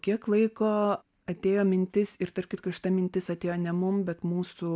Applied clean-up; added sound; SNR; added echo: none; none; none; none.